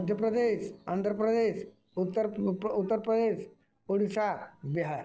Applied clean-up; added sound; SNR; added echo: neural separator model SepFormer DNS4.